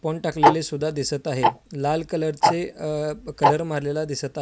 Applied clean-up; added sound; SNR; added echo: none; Tick-tock; -1 dB; none.